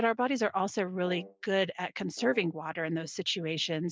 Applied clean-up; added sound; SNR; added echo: neural mask model DeepFilterNet 3.